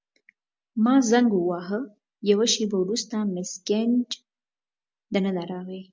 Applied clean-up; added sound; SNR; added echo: none; none; none; none.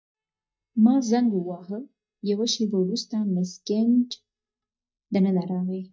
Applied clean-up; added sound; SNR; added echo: neural mask model DeepFilterNet 3.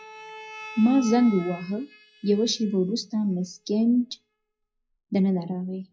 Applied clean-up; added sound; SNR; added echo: classical method WPE with log-MMSE.